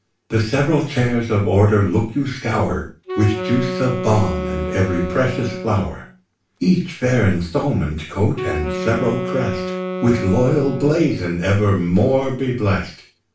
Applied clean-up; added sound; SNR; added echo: none; Wind instrument, woodwind instrument; 7 dB; reverberation time 0.3 s.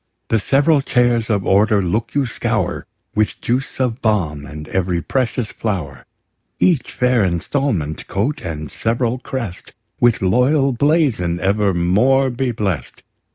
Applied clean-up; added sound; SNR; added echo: none; none; none; none.